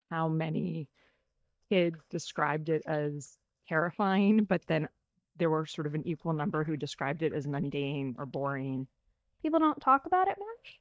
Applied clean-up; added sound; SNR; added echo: neural mask model DeepFilterNet 3.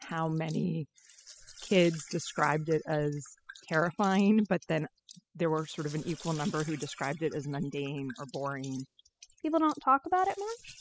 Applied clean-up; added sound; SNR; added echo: classical method spectral subtraction.